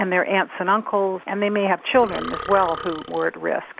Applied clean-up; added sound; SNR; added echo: none; Burping, eructation; 11 dB; none.